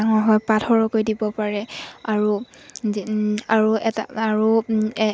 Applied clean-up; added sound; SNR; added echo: none; none; none; none.